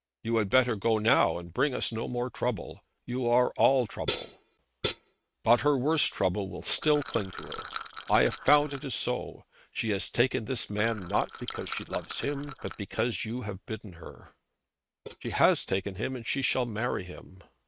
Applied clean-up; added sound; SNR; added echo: neural mask model RNNoise.